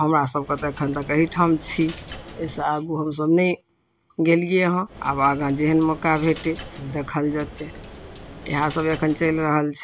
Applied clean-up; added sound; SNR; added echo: none; Coin (dropping); 16 dB; none.